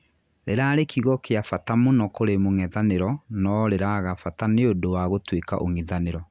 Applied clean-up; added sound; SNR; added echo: none; none; none; none.